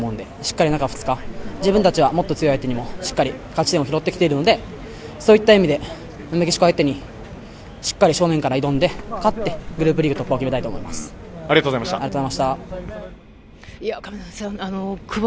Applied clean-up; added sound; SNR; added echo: none; Water / Splash, splatter; 11 dB; none.